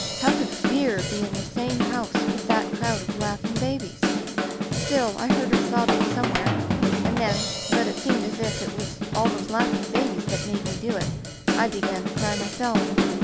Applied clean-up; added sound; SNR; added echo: none; Drum / Drum kit; -3 dB; none.